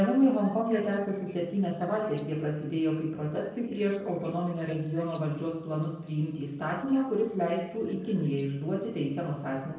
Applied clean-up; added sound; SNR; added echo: neural separator model SepFormer DNS4.